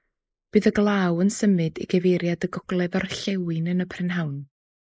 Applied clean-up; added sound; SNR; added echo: neural mask model Resemble Enhance denoiser.